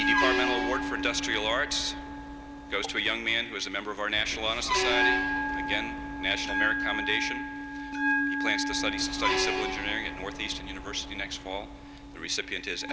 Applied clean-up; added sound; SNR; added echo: none; Bell + Truck; -1 dB; none.